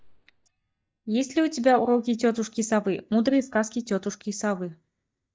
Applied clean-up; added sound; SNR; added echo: neural mask model DeepFilterNet 3.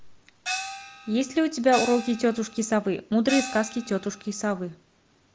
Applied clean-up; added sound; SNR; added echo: none; Gong; 10 dB; none.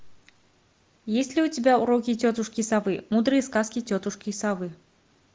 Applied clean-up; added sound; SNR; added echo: none; none; none; none.